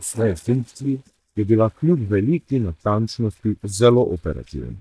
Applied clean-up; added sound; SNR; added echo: neural mask model DeepFilterNet 3.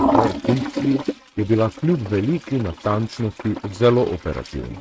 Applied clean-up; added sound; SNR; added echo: neural mask model RNNoise.